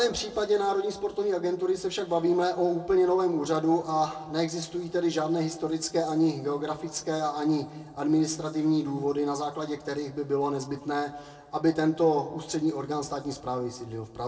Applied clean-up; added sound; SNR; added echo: none; none; none; reverberation time 1.2 s.